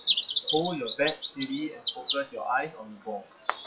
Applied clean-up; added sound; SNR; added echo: classical method WPE with log-MMSE.